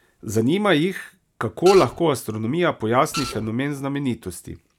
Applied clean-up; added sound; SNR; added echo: none; Printer; 9 dB; none.